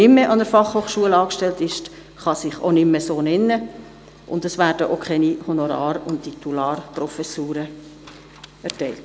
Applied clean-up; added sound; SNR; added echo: none; none; none; none.